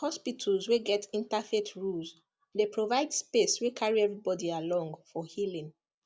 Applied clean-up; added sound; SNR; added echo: none; none; none; none.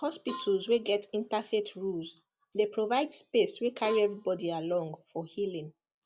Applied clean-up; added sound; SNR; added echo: none; Cowbell; 17 dB; none.